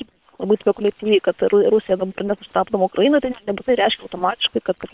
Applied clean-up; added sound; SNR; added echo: neural separator model SepFormer WHAM!.